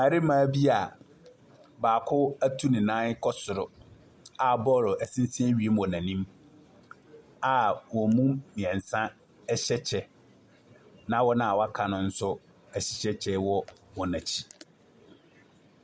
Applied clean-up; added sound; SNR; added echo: none; none; none; none.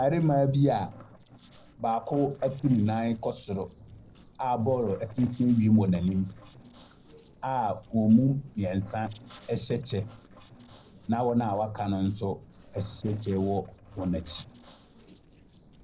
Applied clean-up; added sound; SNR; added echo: neural separator model SepFormer DNS4.